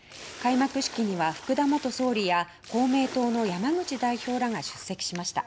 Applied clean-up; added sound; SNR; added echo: none; Splash, splatter; 16 dB; none.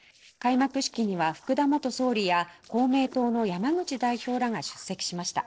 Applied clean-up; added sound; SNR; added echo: neural separator model SepFormer DNS4.